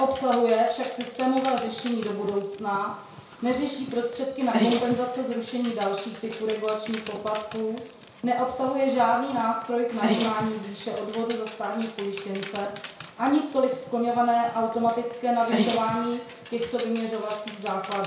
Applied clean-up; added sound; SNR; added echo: none; Dog; 9 dB; reverberation time 0.6 s.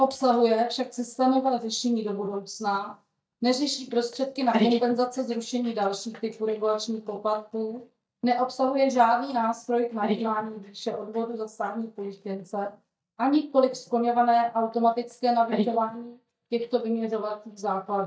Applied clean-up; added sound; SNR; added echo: neural mask model DeepFilterNet 3.